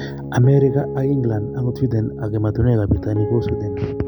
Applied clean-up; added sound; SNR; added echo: none; Piano; 8 dB; none.